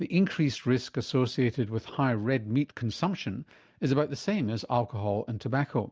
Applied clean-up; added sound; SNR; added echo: none; none; none; none.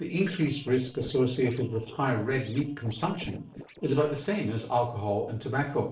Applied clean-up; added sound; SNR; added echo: neural separator model SepFormer DNS4.